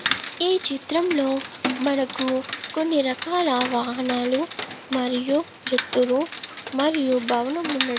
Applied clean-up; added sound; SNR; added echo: none; Rain; 6 dB; none.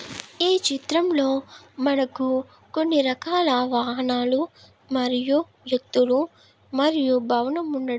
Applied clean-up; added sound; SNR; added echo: none; none; none; none.